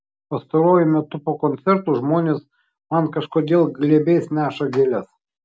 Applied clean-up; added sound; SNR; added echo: none; none; none; none.